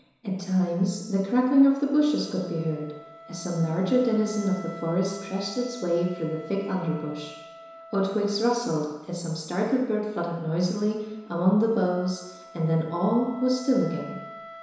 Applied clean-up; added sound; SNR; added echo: none; Wind instrument, woodwind instrument; 20 dB; reverberation time 1.0 s.